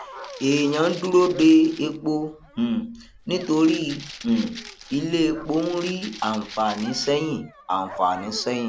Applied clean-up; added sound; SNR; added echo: none; Dog + Rattle (instrument); 17 dB; none.